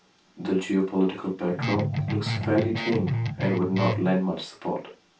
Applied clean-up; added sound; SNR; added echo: none; Guitar; 1 dB; reverberation time 0.2 s.